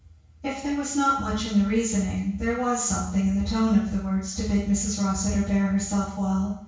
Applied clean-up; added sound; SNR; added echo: none; none; none; reverberation time 0.6 s.